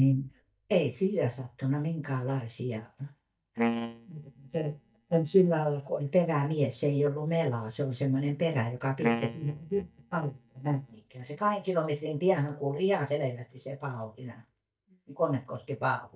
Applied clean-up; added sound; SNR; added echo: neural mask model DeepFilterNet 3.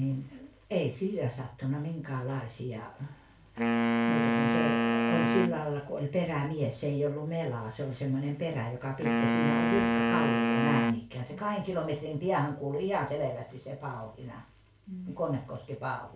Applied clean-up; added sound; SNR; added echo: none; Wind instrument, woodwind instrument; -4 dB; reverberation time 0.3 s.